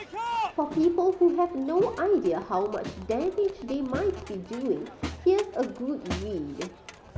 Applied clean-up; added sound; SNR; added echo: none; Crowd; 11 dB; none.